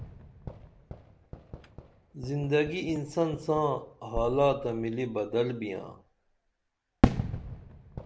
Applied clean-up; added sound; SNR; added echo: none; Fireworks; 4 dB; none.